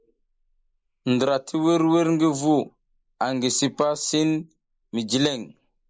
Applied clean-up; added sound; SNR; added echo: neural mask model Resemble Enhance denoiser.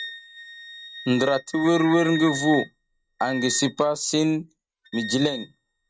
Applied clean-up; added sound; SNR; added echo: neural mask model RNNoise.